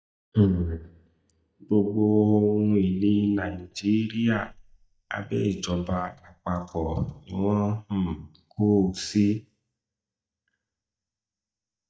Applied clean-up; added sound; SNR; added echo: neural mask model DeepFilterNet 3.